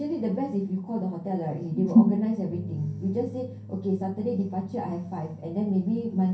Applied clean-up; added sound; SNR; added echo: none; Bass guitar; 17 dB; reverberation time 0.6 s.